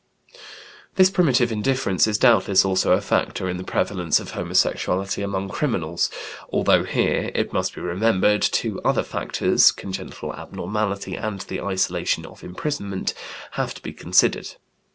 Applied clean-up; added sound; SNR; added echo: none; none; none; none.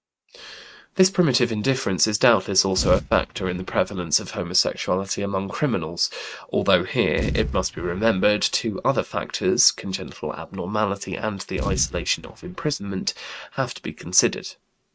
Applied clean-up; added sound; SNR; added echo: neural mask model RNNoise.